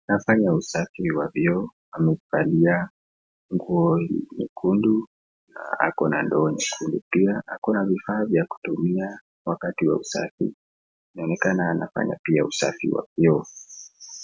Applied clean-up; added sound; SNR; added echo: none; none; none; none.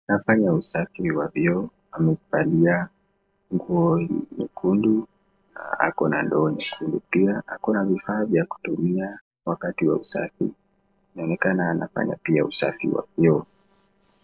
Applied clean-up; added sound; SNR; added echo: neural separator model SepFormer DNS4.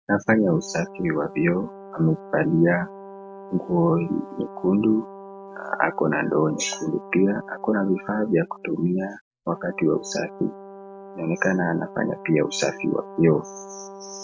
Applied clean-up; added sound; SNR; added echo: none; Brass instrument; 17 dB; none.